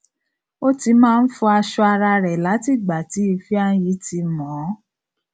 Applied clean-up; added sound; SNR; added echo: none; none; none; none.